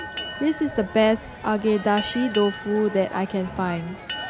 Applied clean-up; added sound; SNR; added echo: none; Crowd + Boat, Water vehicle; 11 dB; none.